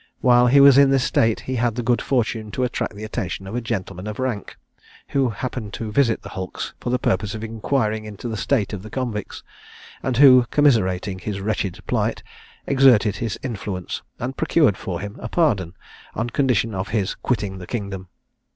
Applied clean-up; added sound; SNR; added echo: none; none; none; none.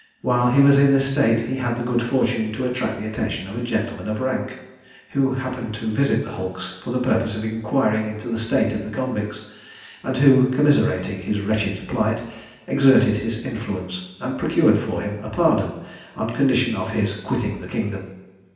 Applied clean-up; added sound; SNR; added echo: none; none; none; reverberation time 0.9 s.